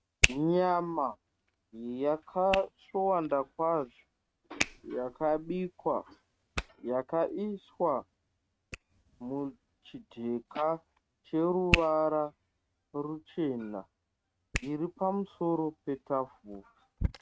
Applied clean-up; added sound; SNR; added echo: neural mask model RNNoise.